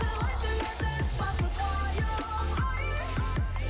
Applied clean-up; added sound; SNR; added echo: none; Alarm + Brass instrument; 19 dB; none.